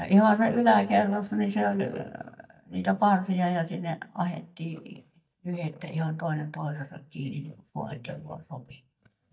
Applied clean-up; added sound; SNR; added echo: neural mask model DeepFilterNet 3.